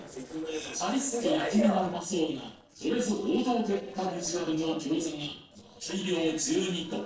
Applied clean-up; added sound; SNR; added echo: neural separator model SepFormer DNS4.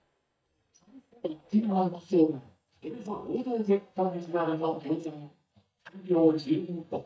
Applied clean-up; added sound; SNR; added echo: neural mask model DeepFilterNet 3.